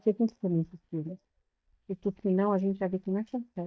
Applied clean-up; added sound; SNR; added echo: neural mask model DeepFilterNet 3.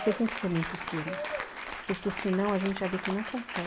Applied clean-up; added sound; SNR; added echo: none; Applause / Cheering; 5 dB; none.